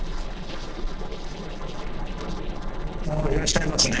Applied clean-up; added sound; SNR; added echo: neural separator model SepFormer DNS4.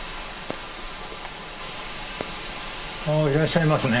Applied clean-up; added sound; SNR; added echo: none; Fireworks; 18 dB; reverberation time 2.0 s.